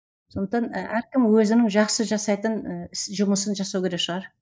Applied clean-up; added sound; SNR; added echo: neural mask model DeepFilterNet 3.